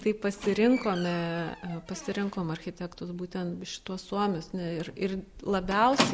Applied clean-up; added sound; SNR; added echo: none; Squeak; 9 dB; none.